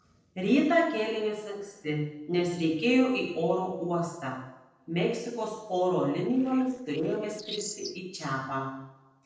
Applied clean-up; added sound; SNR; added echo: neural separator model SepFormer DNS4.